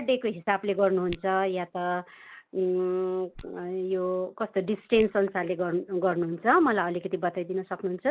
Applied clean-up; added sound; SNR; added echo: neural mask model DeepFilterNet 3.